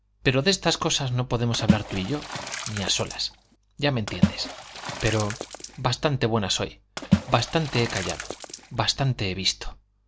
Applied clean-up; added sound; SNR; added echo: none; Water / Splash, splatter; 3 dB; none.